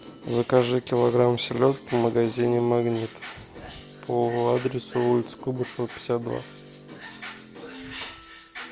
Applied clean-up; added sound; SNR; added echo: none; none; none; none.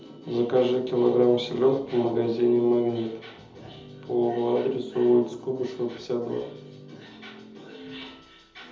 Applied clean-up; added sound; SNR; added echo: none; none; none; reverberation time 0.8 s.